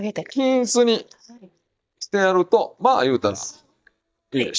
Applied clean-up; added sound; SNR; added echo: neural mask model DeepFilterNet 3.